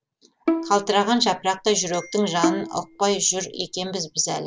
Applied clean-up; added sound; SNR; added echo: none; Bowed string instrument; 7 dB; none.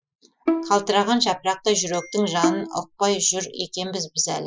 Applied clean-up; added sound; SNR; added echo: classical method Wiener filter.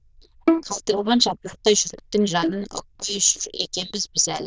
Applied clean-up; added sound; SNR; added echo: neural diffusion model UNIVERSE++.